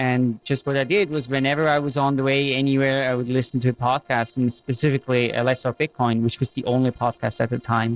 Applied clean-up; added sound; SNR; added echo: neural separator model SepFormer DNS4.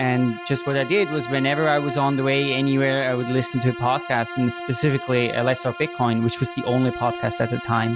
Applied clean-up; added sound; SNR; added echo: none; Bowed string instrument; 11 dB; none.